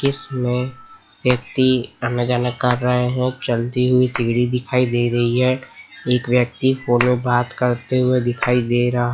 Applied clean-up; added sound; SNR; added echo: classical method log-MMSE.